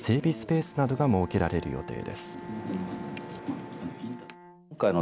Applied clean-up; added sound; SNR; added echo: none; Bowed string instrument; 16 dB; none.